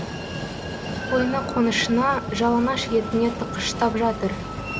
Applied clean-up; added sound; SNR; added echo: none; Train; 6 dB; none.